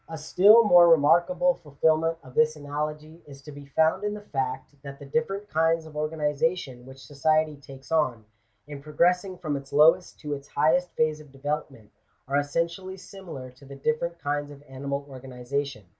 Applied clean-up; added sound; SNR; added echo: none; none; none; none.